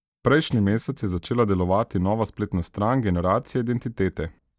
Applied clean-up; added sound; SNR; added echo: neural mask model DeepFilterNet 3.